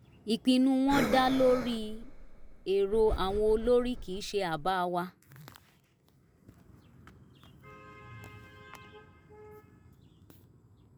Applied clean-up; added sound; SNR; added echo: none; Breathing; 5 dB; none.